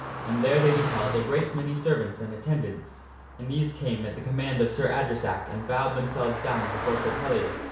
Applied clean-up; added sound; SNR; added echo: none; Car passing by; 8 dB; reverberation time 0.6 s.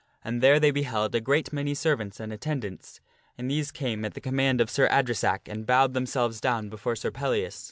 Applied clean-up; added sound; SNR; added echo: none; none; none; none.